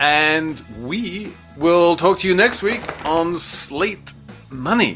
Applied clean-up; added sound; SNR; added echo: none; Bird; 18 dB; none.